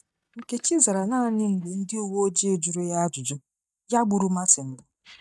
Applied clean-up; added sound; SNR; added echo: neural mask model DeepFilterNet 3.